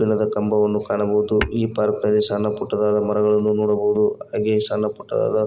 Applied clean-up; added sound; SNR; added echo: none; Tap / Hammer / Glass; 17 dB; none.